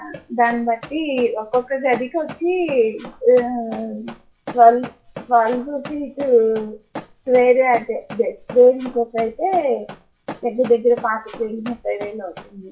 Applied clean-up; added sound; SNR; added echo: classical method WPE with log-MMSE.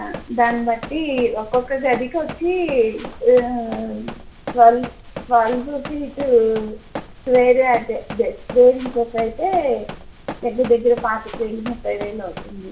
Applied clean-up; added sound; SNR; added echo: none; Run; 15 dB; reverberation time 0.4 s.